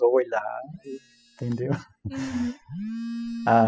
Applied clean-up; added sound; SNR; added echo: classical method spectral subtraction.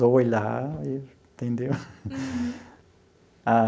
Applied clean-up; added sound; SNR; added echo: none; none; none; none.